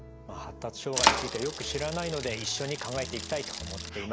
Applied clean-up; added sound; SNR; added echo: none; Bicycle; -2 dB; none.